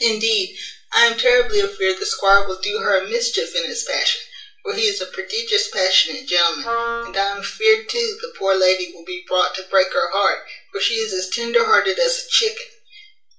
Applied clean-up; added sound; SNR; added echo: none; Wind instrument, woodwind instrument; 6 dB; reverberation time 0.4 s.